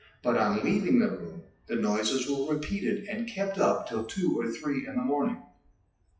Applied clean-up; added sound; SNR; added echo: classical method WPE with log-MMSE.